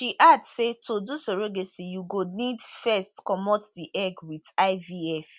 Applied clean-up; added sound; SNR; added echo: none; none; none; none.